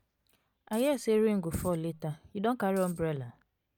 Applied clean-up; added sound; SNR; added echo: none; Coin (dropping); 20 dB; none.